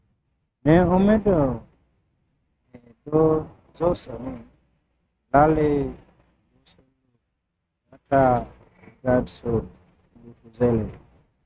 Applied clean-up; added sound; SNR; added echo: neural mask model RNNoise.